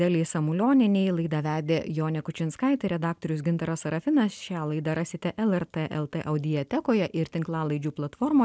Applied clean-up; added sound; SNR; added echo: none; none; none; none.